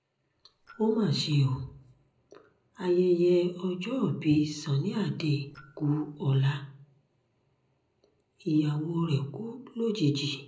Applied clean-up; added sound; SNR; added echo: neural separator model SepFormer DNS4.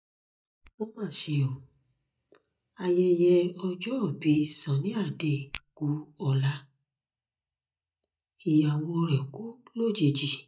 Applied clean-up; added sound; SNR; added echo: neural mask model DeepFilterNet 3.